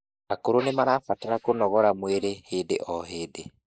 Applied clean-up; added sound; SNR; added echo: neural mask model Resemble Enhance denoiser.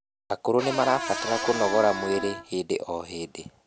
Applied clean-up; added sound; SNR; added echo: none; Wind instrument, woodwind instrument + Cupboard open or close / Door; 5 dB; none.